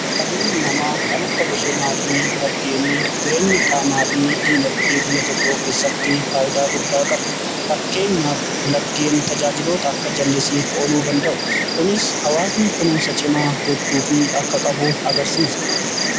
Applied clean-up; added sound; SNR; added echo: none; Insect; 0 dB; none.